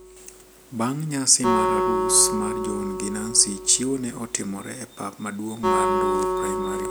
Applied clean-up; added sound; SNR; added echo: none; Acoustic guitar; 1 dB; none.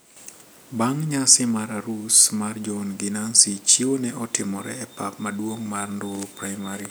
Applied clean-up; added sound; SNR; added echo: none; none; none; none.